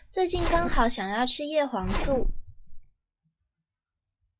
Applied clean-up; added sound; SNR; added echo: classical method log-MMSE.